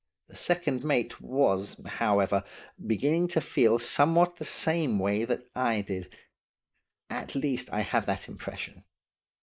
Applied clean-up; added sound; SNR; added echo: neural mask model Resemble Enhance denoiser.